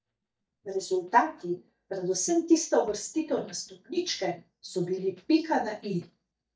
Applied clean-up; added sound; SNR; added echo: neural mask model DeepFilterNet 3.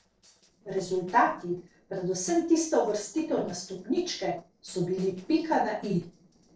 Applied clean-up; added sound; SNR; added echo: neural separator model SepFormer DNS4.